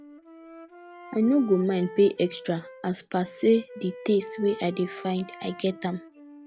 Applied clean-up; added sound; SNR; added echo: none; Wind instrument, woodwind instrument; 17 dB; none.